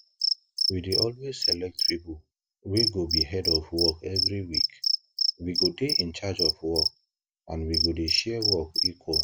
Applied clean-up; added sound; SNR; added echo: neural mask model Resemble Enhance denoiser.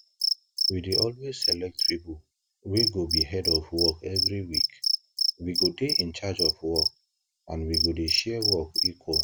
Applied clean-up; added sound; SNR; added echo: none; Cricket; -3 dB; none.